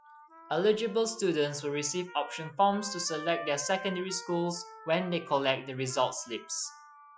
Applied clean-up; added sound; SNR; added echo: classical method Wiener filter.